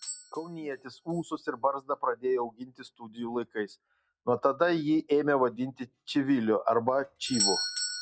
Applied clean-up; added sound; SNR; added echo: classical method log-MMSE.